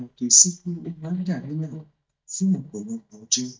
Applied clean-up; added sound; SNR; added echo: neural mask model DeepFilterNet 3.